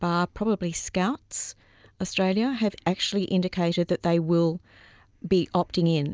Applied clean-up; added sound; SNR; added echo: none; none; none; none.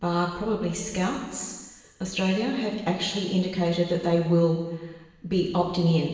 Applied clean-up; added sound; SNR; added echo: none; none; none; reverberation time 1.2 s.